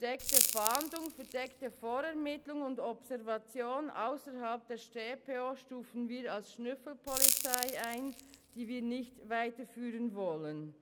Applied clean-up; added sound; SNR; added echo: none; Crackle; -3 dB; none.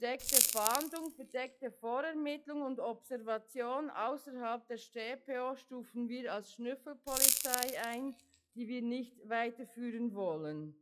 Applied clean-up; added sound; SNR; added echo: classical method log-MMSE.